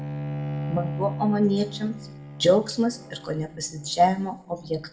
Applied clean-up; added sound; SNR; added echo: none; Bowed string instrument; 9 dB; reverberation time 0.4 s.